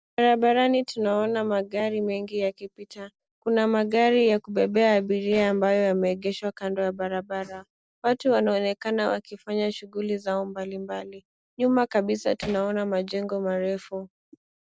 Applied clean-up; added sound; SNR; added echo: neural separator model SepFormer DNS4.